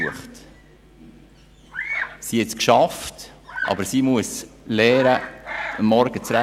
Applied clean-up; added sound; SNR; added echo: none; Bird vocalization, bird call, bird song; 11 dB; none.